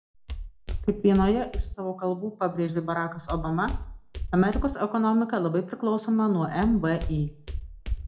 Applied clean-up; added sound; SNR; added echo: none; Walk, footsteps; 7 dB; reverberation time 0.3 s.